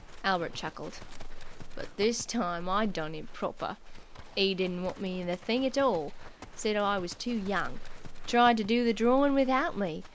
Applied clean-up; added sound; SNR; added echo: none; Livestock, farm animals, working animals; 10 dB; none.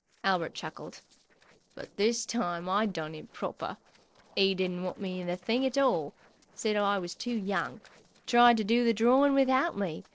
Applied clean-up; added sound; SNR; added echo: neural separator model SepFormer DNS4.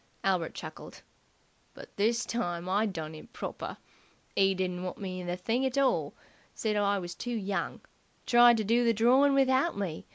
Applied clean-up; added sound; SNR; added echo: none; none; none; none.